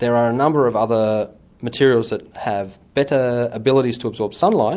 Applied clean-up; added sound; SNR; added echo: none; none; none; none.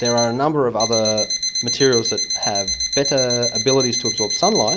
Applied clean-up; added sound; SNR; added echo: none; Alarm; 3 dB; none.